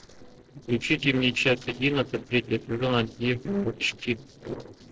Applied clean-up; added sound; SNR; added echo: neural separator model SepFormer DNS4.